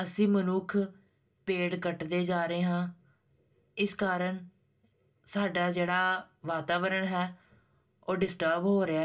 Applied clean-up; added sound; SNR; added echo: none; none; none; reverberation time 0.2 s.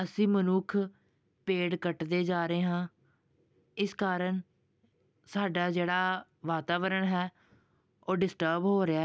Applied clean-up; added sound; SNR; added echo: none; none; none; none.